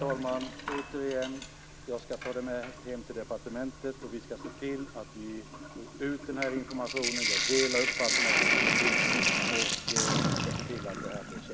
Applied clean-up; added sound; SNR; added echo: none; Sink (filling or washing); -4 dB; none.